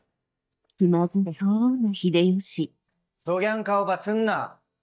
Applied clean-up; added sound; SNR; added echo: neural mask model DeepFilterNet 3.